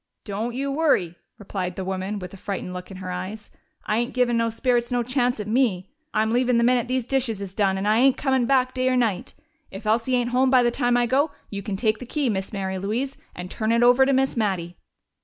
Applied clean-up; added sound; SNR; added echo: none; none; none; none.